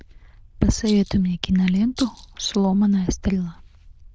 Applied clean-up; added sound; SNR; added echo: neural diffusion model UNIVERSE++.